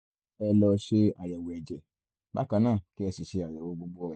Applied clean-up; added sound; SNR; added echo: none; none; none; none.